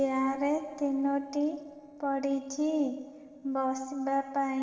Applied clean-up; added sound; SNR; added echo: neural separator model SepFormer DNS4.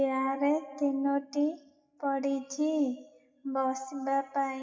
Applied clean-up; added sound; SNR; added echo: classical method WPE with log-MMSE.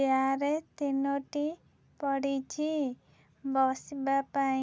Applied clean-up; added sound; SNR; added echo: none; none; none; none.